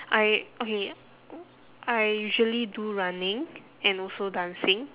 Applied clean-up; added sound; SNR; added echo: none; none; none; none.